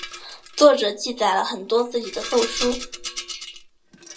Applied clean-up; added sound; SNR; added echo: none; Rattle; 12 dB; reverberation time 0.2 s.